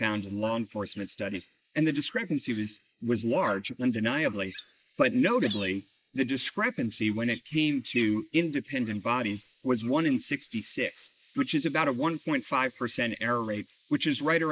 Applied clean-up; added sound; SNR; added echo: neural mask model Resemble Enhance denoiser.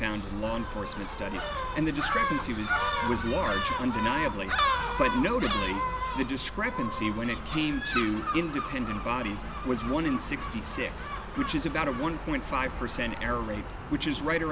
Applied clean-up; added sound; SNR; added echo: none; Gull, seagull; 2 dB; none.